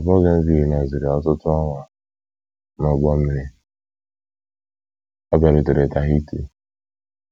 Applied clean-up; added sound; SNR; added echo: none; none; none; none.